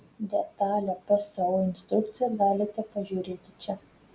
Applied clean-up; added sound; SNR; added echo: none; none; none; none.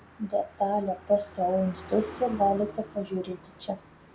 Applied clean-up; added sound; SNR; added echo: none; Car passing by; 17 dB; none.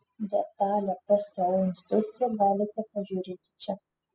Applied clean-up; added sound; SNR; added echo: classical method spectral subtraction.